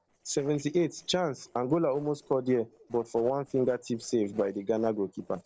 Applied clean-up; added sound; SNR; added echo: neural separator model SepFormer DNS4.